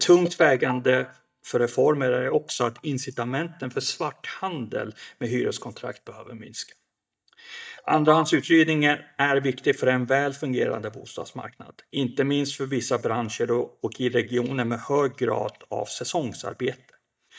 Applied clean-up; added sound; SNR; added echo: neural mask model DeepFilterNet 3.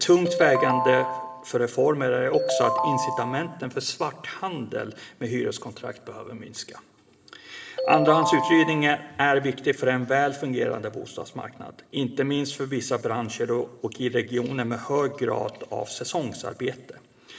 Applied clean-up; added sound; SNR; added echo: none; Ringtone; 2 dB; reverberation time 1.2 s.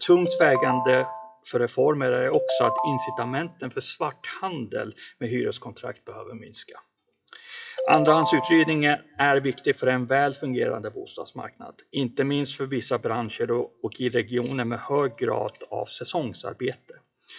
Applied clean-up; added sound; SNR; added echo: classical method WPE with log-MMSE.